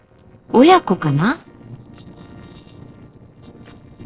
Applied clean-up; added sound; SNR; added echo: neural separator model SepFormer DNS4.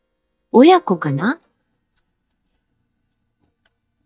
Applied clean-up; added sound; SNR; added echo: neural mask model DeepFilterNet 3.